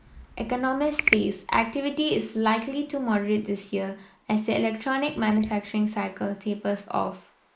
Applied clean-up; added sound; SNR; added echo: neural mask model Resemble Enhance denoiser.